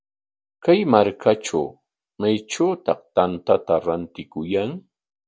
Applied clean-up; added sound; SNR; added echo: none; none; none; none.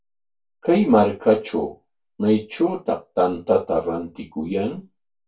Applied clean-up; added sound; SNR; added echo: none; none; none; reverberation time 0.2 s.